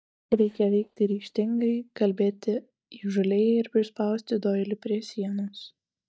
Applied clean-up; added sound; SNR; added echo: neural mask model DeepFilterNet 3.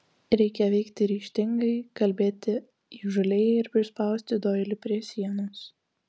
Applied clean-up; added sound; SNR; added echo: none; none; none; none.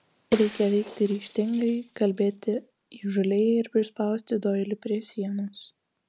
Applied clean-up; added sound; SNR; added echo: none; Shatter; 15 dB; none.